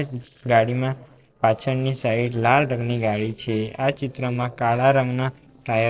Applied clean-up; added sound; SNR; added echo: neural separator model SepFormer DNS4.